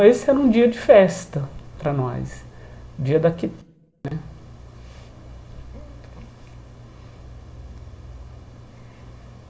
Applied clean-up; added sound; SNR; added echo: none; none; none; reverberation time 0.6 s.